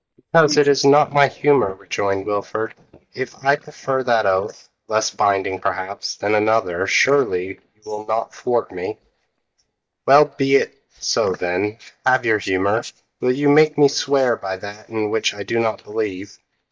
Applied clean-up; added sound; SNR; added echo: neural mask model DeepFilterNet 3.